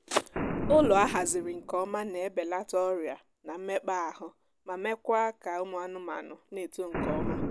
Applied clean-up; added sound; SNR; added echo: none; Boom; 8 dB; none.